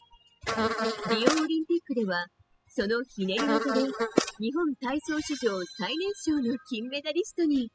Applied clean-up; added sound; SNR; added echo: classical method spectral subtraction.